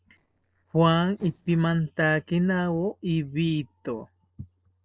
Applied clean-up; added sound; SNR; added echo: neural separator model SepFormer DNS4.